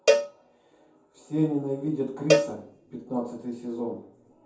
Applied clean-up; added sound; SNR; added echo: none; Cowbell; -2 dB; reverberation time 0.6 s.